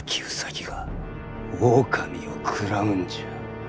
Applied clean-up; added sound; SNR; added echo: none; none; none; none.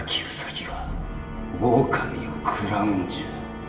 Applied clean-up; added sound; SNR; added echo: none; none; none; reverberation time 2.2 s.